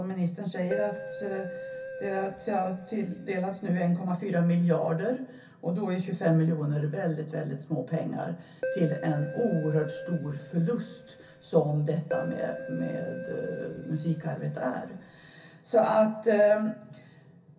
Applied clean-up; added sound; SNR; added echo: none; Keyboard (musical); 10 dB; reverberation time 0.3 s.